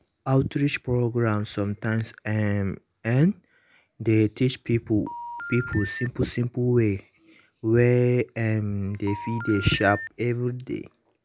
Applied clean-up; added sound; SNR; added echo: none; Telephone; 11 dB; none.